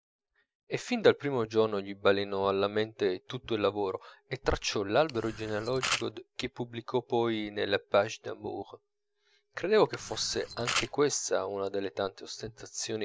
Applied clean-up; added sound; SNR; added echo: neural mask model DeepFilterNet 3.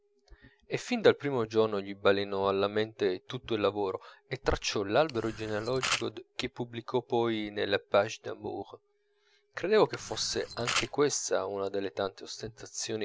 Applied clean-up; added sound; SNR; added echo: none; Camera; 6 dB; none.